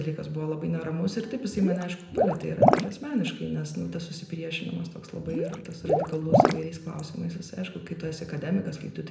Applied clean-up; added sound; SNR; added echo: none; Water / Liquid; -2 dB; reverberation time 0.8 s.